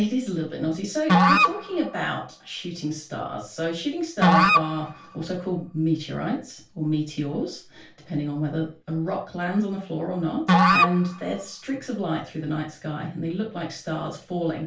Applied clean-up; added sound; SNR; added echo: none; Musical instrument; -4 dB; reverberation time 0.3 s.